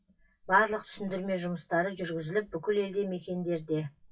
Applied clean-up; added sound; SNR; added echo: classical method WPE with log-MMSE.